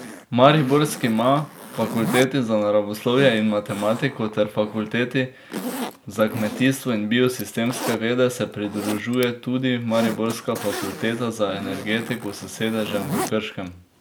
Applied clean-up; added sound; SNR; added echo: none; Zipper (clothing); 11 dB; none.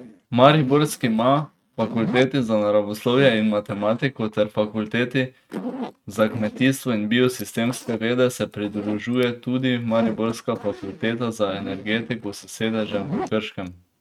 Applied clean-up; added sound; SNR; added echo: neural mask model RNNoise.